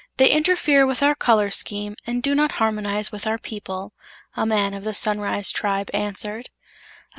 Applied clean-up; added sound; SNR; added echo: none; none; none; none.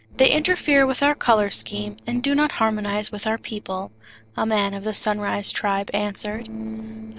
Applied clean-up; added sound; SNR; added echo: neural separator model SepFormer DNS4.